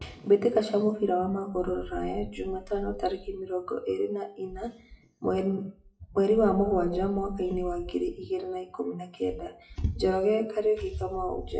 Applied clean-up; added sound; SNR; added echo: classical method WPE with log-MMSE.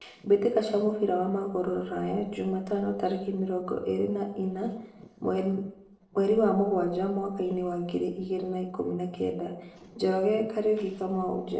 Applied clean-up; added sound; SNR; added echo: neural separator model SepFormer DNS4.